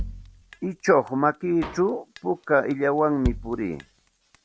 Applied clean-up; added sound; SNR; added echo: none; Drum kit; 12 dB; none.